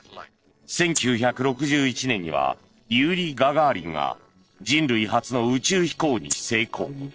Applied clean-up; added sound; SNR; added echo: neural separator model SepFormer DNS4.